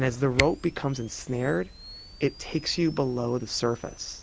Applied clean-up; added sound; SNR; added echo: none; Camera; 10 dB; none.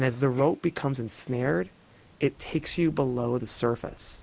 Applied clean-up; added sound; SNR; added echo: neural mask model Resemble Enhance denoiser.